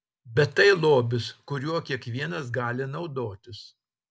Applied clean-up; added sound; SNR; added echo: none; none; none; none.